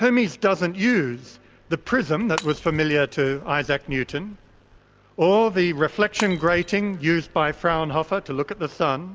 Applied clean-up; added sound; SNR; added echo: none; Shatter / Crushing; 18 dB; none.